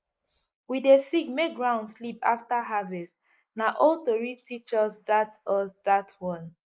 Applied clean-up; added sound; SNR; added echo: neural mask model Resemble Enhance denoiser.